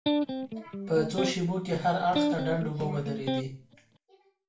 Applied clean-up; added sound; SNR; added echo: none; Electric guitar; 1 dB; reverberation time 0.4 s.